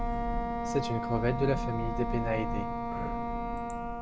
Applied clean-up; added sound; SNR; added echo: none; Thunder + Wind instrument, woodwind instrument; -2 dB; none.